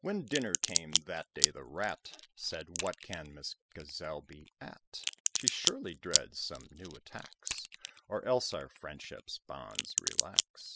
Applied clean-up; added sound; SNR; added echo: classical method spectral subtraction.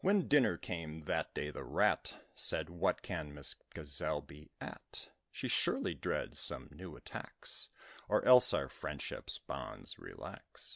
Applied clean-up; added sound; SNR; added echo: none; none; none; none.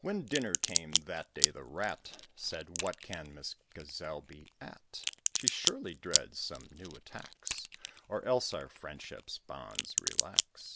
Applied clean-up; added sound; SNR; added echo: none; Crack; -3 dB; none.